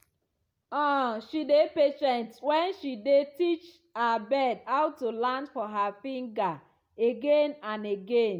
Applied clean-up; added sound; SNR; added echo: none; none; none; none.